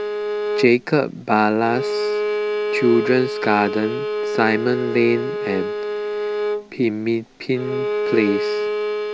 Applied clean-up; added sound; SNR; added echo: none; Bowed string instrument; 3 dB; none.